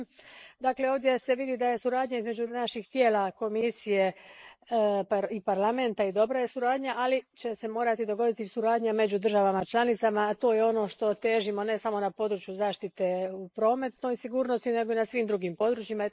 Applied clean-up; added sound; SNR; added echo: neural mask model Resemble Enhance denoiser.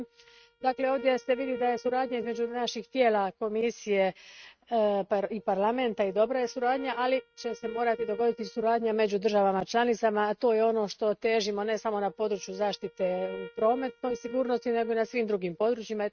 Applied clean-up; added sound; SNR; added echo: neural mask model RNNoise.